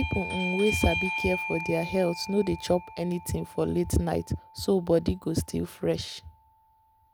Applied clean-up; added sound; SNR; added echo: none; Bell / Doorbell; 9 dB; none.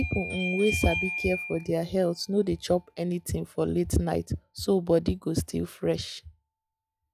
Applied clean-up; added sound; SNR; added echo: classical method log-MMSE.